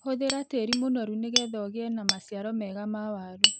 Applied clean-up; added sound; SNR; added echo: none; Hammer; 1 dB; none.